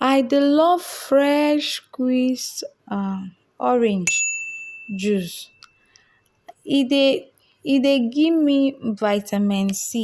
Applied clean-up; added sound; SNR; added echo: none; Bicycle bell; 9 dB; none.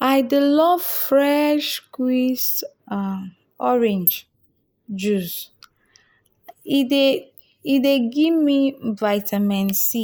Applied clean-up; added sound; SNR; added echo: neural mask model Resemble Enhance denoiser.